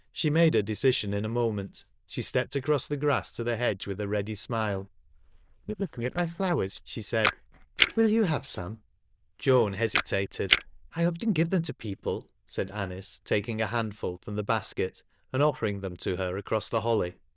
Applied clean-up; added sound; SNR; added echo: neural diffusion model UNIVERSE++.